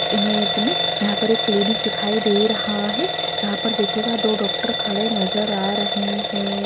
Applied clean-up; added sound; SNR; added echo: none; Alarm / Bell; 0 dB; none.